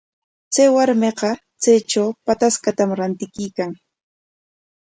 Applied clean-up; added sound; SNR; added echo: none; none; none; none.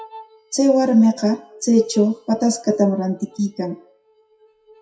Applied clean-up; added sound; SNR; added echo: classical method WPE with log-MMSE.